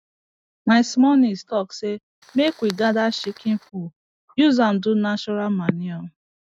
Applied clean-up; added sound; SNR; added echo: neural mask model RNNoise.